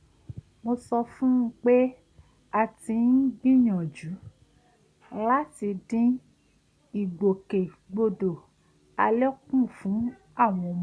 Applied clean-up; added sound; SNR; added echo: none; none; none; none.